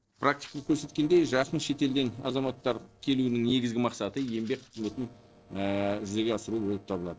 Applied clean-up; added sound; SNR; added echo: neural separator model SepFormer DNS4.